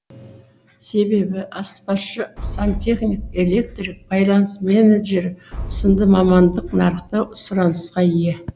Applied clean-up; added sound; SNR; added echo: none; Boom; 11 dB; none.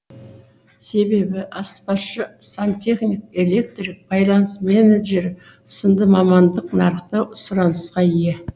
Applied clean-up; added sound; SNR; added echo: none; none; none; none.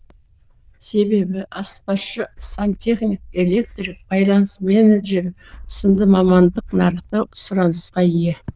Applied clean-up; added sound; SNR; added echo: neural diffusion model UNIVERSE++.